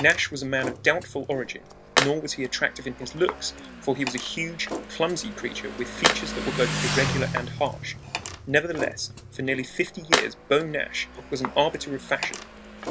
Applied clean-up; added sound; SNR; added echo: none; Tools + Motorcycle; 4 dB; none.